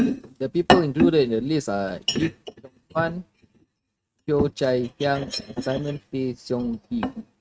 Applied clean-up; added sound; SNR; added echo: neural mask model RNNoise.